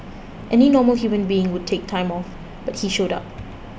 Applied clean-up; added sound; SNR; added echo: none; none; none; none.